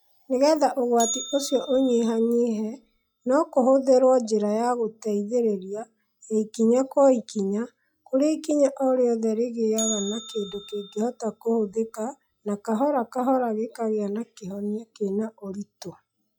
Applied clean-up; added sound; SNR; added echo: classical method log-MMSE.